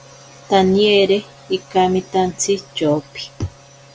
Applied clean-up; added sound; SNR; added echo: none; none; none; none.